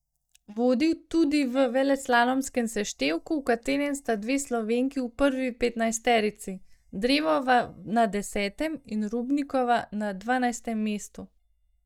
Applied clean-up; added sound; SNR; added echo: neural mask model DeepFilterNet 3.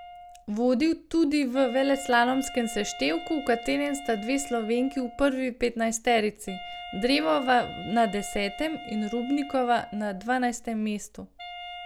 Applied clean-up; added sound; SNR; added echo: none; Wind instrument, woodwind instrument; 15 dB; none.